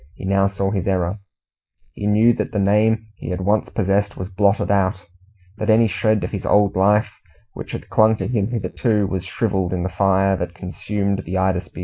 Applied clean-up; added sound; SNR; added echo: neural mask model Resemble Enhance denoiser.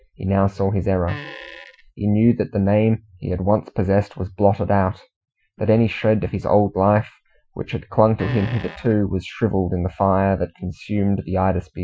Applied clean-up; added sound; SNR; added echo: classical method Wiener filter.